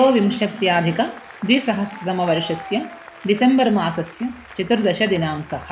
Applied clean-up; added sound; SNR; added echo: none; Applause; 19 dB; none.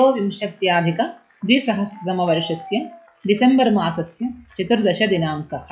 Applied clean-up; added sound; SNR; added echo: classical method log-MMSE.